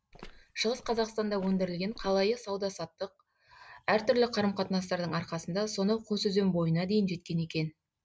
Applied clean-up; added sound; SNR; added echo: none; Walk, footsteps; 19 dB; none.